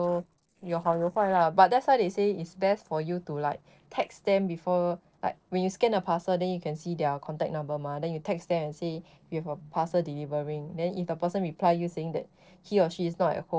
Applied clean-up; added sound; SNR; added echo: neural separator model SepFormer DNS4.